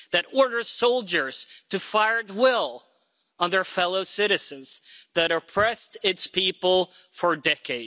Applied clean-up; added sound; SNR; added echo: none; none; none; none.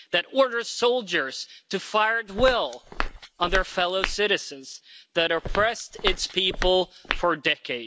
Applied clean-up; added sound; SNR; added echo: none; Walk, footsteps; 6 dB; none.